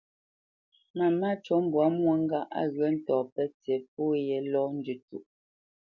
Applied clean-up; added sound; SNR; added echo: none; none; none; none.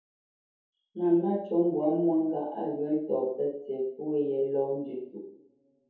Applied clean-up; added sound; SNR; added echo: none; none; none; reverberation time 0.7 s.